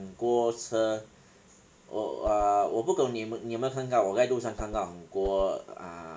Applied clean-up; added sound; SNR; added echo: none; Whoosh, swoosh, swish; 13 dB; none.